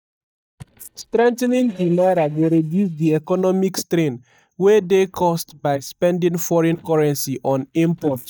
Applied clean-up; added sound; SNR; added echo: neural mask model DeepFilterNet 3.